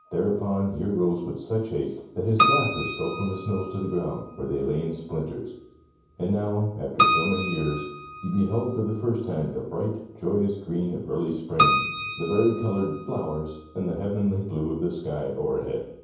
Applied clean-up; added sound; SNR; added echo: none; Keyboard (musical); 2 dB; reverberation time 0.9 s.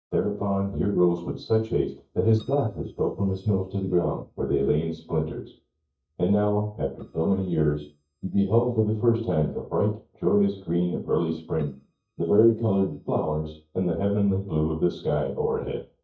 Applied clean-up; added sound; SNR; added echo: neural mask model DeepFilterNet 3.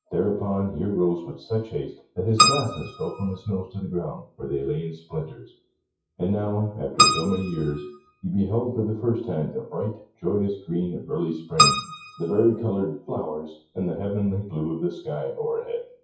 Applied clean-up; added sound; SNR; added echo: classical method WPE with log-MMSE.